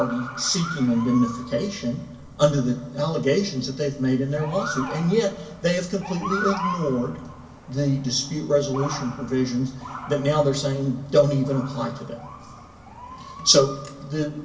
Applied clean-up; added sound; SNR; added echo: none; Motor vehicle (road) / Siren; 13 dB; reverberation time 0.2 s.